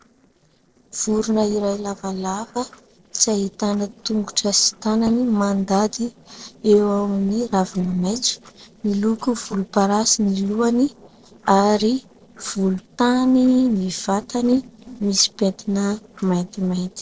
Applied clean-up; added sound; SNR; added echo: neural separator model SepFormer DNS4.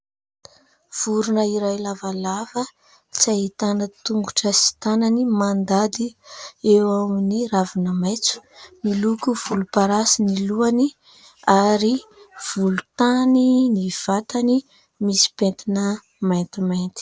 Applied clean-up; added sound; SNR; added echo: none; none; none; none.